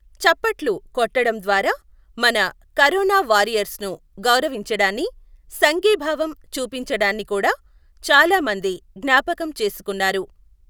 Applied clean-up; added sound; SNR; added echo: none; none; none; none.